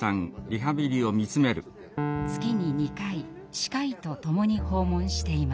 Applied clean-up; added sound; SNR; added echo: none; Piano; 10 dB; none.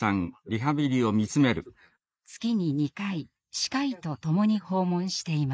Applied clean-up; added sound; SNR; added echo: neural mask model Resemble Enhance denoiser.